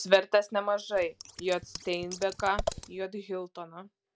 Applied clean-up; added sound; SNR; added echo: none; Scissors; 9 dB; none.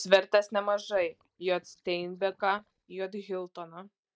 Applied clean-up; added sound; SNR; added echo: neural mask model DeepFilterNet 3.